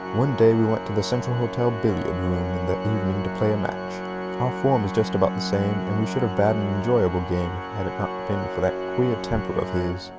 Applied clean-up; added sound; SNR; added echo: none; Organ; 6 dB; none.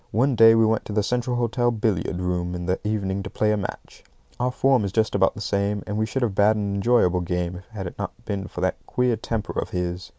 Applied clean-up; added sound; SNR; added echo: none; none; none; none.